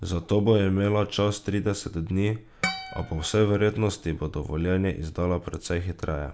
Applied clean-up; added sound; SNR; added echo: none; Harp; 10 dB; none.